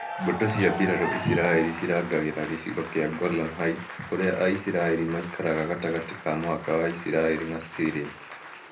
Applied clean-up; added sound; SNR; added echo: none; Applause / Cheering; 11 dB; reverberation time 0.3 s.